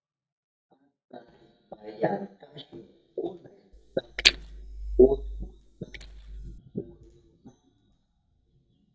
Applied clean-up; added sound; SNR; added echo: neural mask model DeepFilterNet 3.